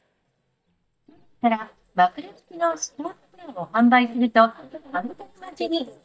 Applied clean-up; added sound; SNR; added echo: neural mask model DeepFilterNet 3.